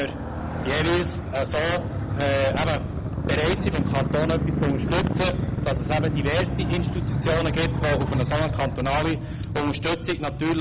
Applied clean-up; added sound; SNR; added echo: none; Motorcycle; 0 dB; none.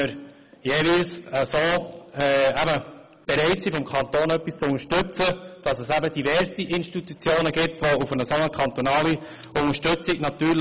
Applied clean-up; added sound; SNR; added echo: none; none; none; none.